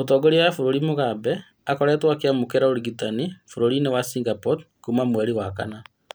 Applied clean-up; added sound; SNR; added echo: none; none; none; none.